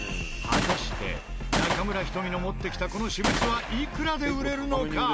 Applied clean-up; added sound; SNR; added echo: none; Gunshot, gunfire; 1 dB; none.